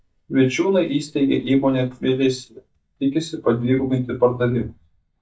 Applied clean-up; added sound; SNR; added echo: neural mask model DeepFilterNet 3.